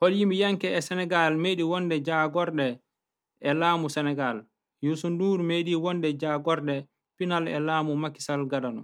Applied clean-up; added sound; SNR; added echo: none; none; none; none.